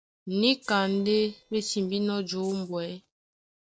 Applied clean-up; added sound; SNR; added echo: neural separator model SepFormer DNS4.